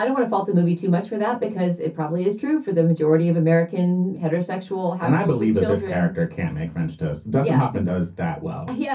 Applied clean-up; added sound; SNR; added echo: none; none; none; reverberation time 0.3 s.